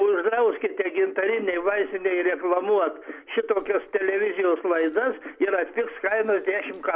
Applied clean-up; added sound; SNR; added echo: none; none; none; none.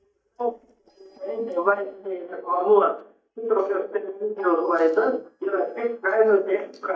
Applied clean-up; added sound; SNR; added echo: neural mask model DeepFilterNet 3.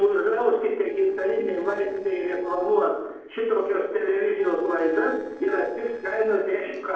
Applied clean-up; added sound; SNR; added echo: neural separator model SepFormer DNS4.